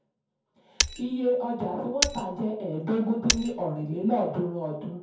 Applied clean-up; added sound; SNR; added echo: none; Shatter; -1 dB; reverberation time 0.6 s.